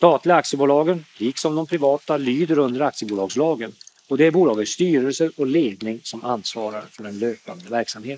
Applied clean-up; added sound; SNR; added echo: neural mask model Resemble Enhance denoiser.